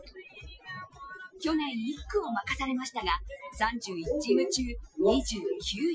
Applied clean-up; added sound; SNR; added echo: classical method Wiener filter.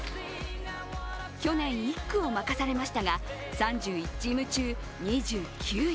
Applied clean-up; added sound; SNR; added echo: none; none; none; none.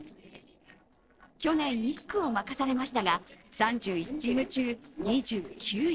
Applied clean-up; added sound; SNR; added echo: neural separator model SepFormer DNS4.